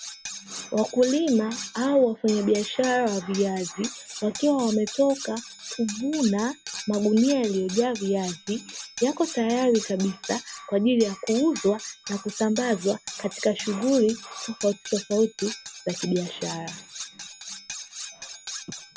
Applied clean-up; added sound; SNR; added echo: none; Cutlery, silverware; 13 dB; none.